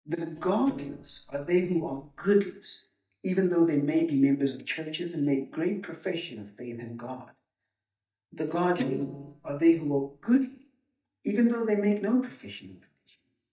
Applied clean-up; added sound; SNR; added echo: neural mask model DeepFilterNet 3.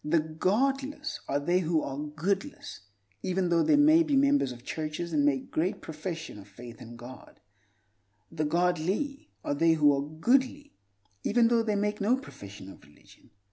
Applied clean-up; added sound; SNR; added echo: none; none; none; none.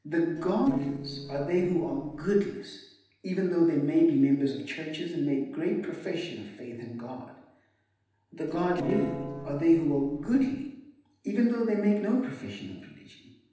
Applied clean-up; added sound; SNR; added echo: neural separator model SepFormer DNS4.